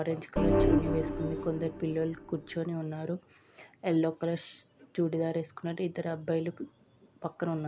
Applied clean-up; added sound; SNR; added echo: none; Organ; -3 dB; none.